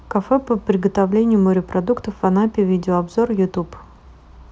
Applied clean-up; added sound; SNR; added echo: none; none; none; none.